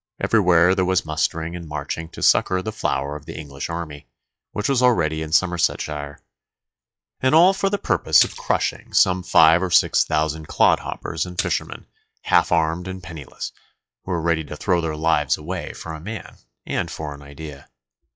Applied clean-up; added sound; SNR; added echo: classical method log-MMSE.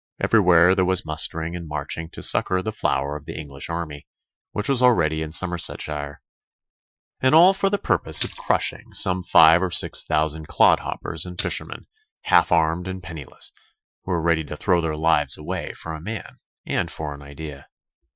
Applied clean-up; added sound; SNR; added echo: classical method Wiener filter.